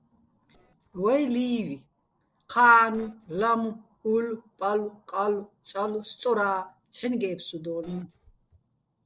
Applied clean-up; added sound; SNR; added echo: neural separator model SepFormer DNS4.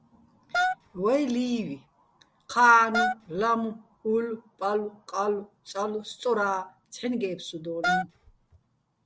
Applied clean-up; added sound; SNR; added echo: none; Wind instrument, woodwind instrument; 1 dB; none.